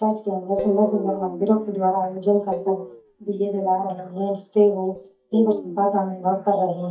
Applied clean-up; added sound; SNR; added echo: neural mask model DeepFilterNet 3.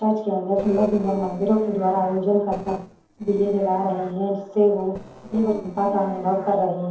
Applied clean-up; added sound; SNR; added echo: neural separator model SepFormer DNS4.